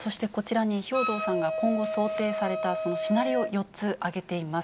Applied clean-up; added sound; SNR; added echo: none; Wind instrument, woodwind instrument; 3 dB; none.